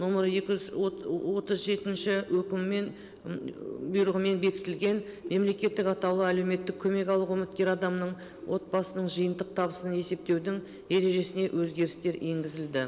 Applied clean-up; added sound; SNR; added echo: none; Bird; 17 dB; none.